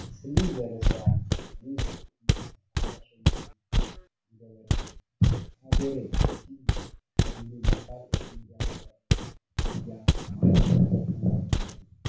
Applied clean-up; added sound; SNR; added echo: none; Walk, footsteps; -2 dB; reverberation time 0.3 s.